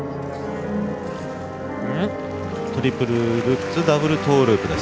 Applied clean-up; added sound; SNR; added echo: none; none; none; none.